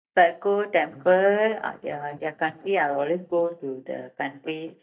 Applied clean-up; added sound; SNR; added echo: neural mask model DeepFilterNet 3.